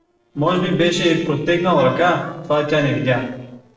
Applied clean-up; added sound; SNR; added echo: neural separator model SepFormer DNS4.